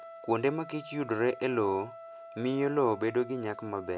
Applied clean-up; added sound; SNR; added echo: none; Trumpet; 16 dB; none.